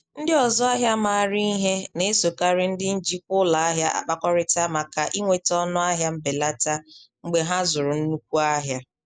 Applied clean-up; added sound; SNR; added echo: none; none; none; none.